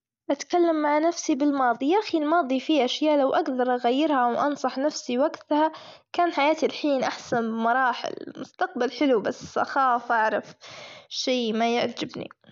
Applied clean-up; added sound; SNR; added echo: none; none; none; none.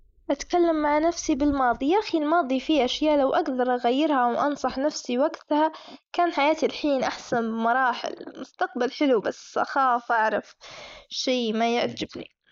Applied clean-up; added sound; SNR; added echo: neural mask model Resemble Enhance denoiser.